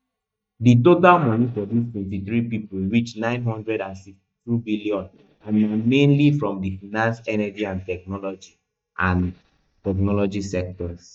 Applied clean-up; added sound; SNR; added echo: neural mask model DeepFilterNet 3.